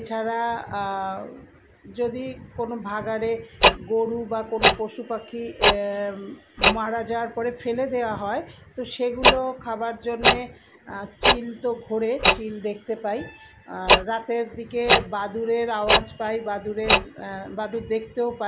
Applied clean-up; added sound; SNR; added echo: none; Tick-tock; -3 dB; none.